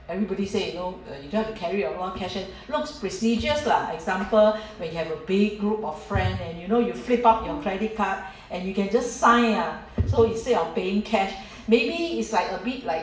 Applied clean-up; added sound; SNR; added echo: none; Brass instrument; 16 dB; reverberation time 0.7 s.